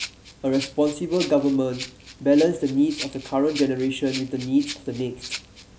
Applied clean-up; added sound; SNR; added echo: none; Rattle (instrument); 14 dB; none.